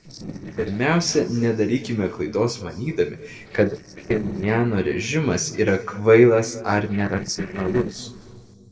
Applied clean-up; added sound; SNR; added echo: neural separator model SepFormer DNS4.